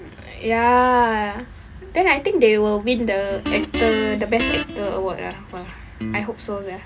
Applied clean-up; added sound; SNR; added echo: none; Guitar; 7 dB; none.